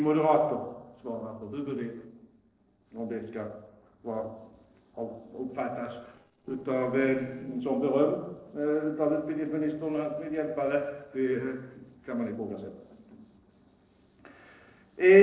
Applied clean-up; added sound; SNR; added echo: neural separator model SepFormer DNS4.